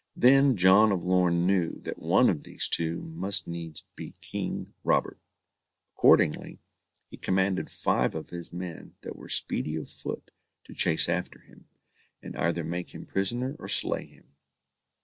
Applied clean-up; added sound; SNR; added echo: none; none; none; none.